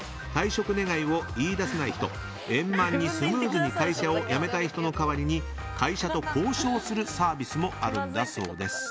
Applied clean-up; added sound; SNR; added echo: none; none; none; none.